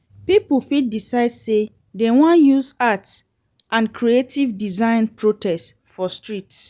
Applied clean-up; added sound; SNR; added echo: none; none; none; none.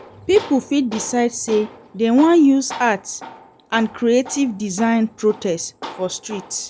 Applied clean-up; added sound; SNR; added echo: none; Tools; 18 dB; none.